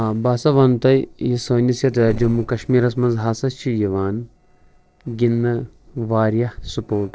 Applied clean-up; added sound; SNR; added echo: neural separator model SepFormer DNS4.